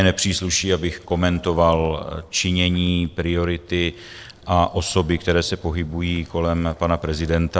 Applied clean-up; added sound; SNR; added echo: neural separator model SepFormer DNS4.